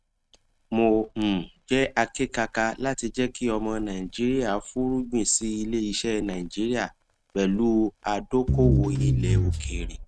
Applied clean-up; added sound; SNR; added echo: neural mask model RNNoise.